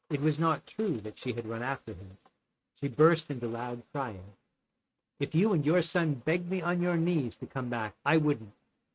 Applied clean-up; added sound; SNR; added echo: neural mask model RNNoise.